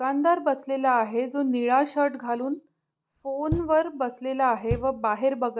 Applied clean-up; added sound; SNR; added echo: none; Knock; 11 dB; none.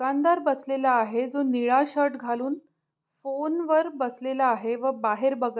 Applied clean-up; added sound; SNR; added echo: none; none; none; none.